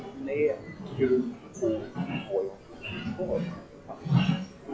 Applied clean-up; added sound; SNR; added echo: classical method log-MMSE.